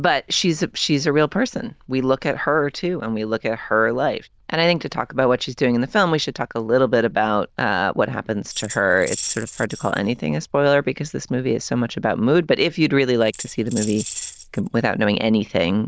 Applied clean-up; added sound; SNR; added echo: neural diffusion model UNIVERSE++.